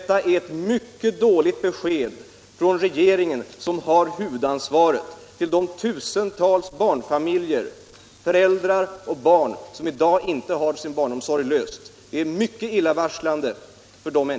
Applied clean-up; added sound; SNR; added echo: none; none; none; none.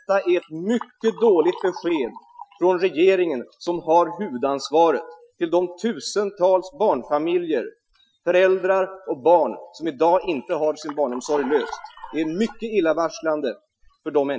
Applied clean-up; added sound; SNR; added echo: classical method Wiener filter.